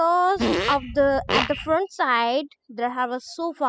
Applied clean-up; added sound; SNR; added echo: classical method spectral subtraction.